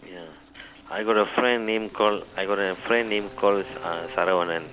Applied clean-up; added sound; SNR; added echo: none; Engine starting + Bowed string instrument; 19 dB; none.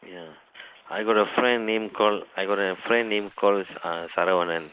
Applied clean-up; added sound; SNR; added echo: neural mask model Resemble Enhance denoiser.